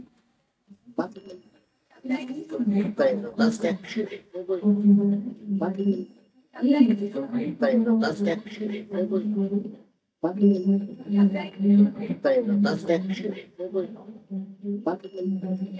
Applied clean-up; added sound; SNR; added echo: neural mask model DeepFilterNet 3.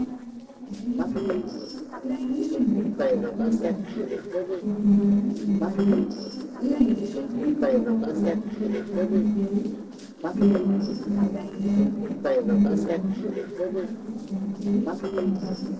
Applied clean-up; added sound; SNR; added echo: neural separator model SepFormer DNS4.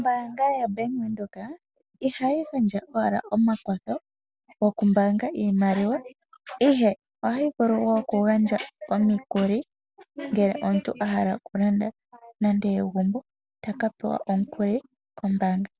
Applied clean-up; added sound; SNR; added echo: none; none; none; none.